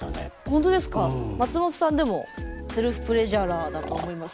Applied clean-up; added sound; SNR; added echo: none; none; none; none.